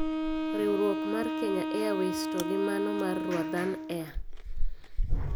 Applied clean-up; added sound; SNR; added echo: none; Wind instrument, woodwind instrument + Chewing, mastication; -3 dB; none.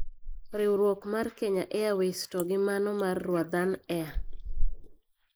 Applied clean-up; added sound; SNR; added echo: neural mask model Resemble Enhance denoiser.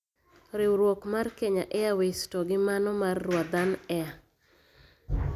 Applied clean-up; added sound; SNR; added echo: none; none; none; none.